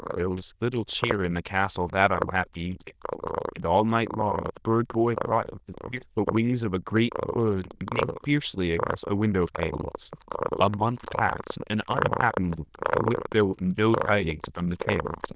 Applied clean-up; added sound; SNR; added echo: neural diffusion model UNIVERSE++.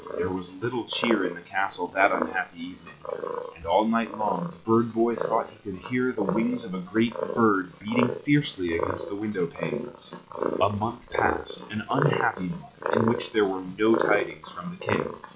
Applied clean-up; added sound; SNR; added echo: classical method log-MMSE.